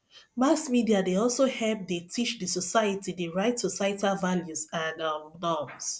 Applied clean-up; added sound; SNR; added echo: none; none; none; none.